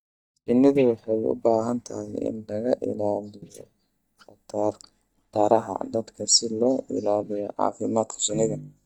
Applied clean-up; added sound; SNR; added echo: neural mask model DeepFilterNet 3.